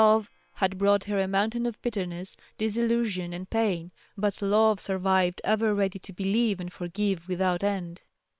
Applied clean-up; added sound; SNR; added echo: neural separator model SepFormer WHAM!.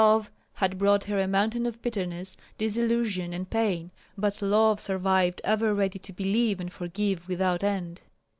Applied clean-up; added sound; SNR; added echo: none; none; none; none.